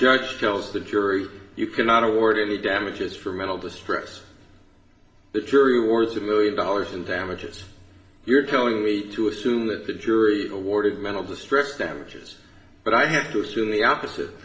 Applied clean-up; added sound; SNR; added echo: none; none; none; reverberation time 1.0 s.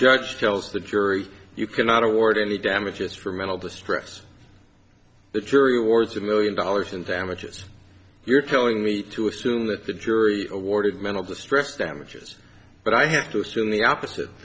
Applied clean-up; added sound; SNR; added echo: none; none; none; none.